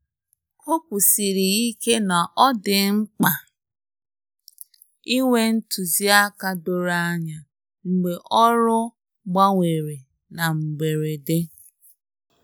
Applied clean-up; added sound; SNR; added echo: none; none; none; none.